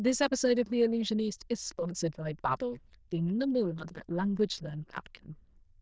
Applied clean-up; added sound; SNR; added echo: neural diffusion model UNIVERSE++.